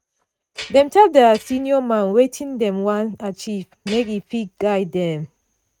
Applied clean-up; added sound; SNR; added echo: neural mask model RNNoise.